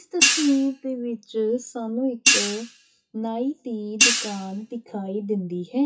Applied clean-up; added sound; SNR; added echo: classical method WPE with log-MMSE.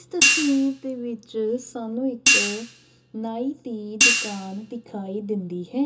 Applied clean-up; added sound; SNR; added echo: none; Hi-hat; -3 dB; reverberation time 0.2 s.